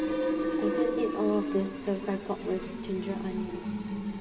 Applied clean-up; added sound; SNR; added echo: none; Fill (with liquid); -1 dB; reverberation time 0.9 s.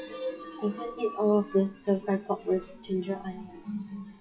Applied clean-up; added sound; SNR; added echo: classical method WPE with log-MMSE.